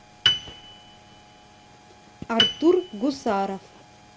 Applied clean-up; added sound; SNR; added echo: none; Piano; 1 dB; none.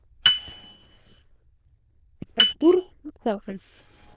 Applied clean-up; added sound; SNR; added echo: neural diffusion model UNIVERSE++.